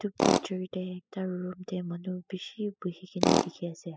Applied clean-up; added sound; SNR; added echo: classical method spectral subtraction.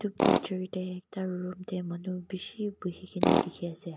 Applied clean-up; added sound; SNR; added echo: none; Tools; -3 dB; none.